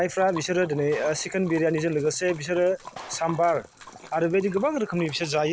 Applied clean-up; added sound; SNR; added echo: none; Clapping + Liquid; 19 dB; none.